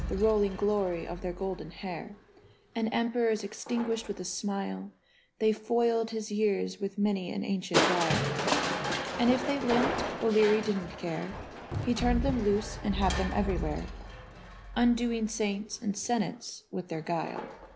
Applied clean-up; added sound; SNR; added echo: none; Crushing; 5 dB; none.